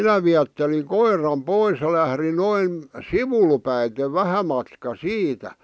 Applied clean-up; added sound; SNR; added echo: none; none; none; none.